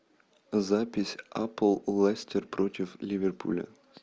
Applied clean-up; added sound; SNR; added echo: none; none; none; none.